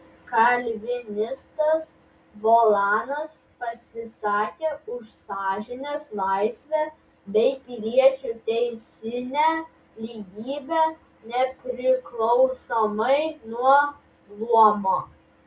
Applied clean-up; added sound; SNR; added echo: none; none; none; none.